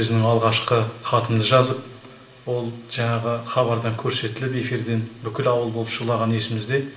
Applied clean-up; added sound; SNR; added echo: none; none; none; reverberation time 1.9 s.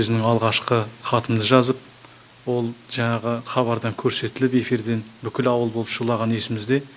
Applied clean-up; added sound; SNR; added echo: none; none; none; none.